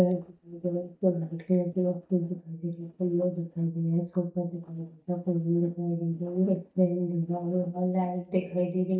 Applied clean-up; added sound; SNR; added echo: neural mask model DeepFilterNet 3.